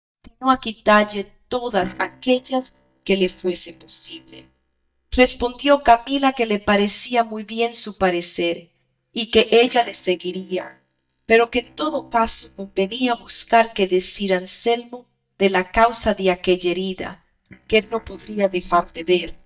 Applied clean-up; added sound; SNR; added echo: neural mask model DeepFilterNet 3.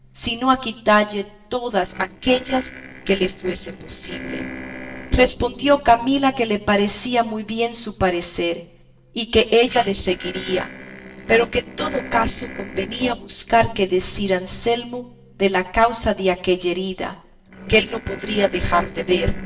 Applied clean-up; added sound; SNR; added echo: neural separator model SepFormer DNS4.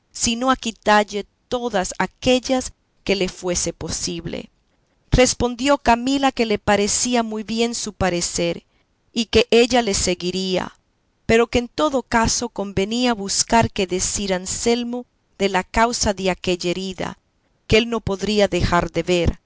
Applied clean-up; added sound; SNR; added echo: none; none; none; none.